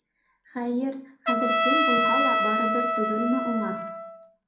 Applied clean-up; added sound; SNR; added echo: none; Trumpet; -3 dB; reverberation time 0.5 s.